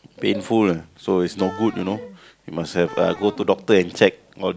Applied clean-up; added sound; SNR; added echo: none; Wind instrument, woodwind instrument; 17 dB; none.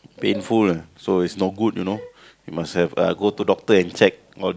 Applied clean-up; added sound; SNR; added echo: none; none; none; none.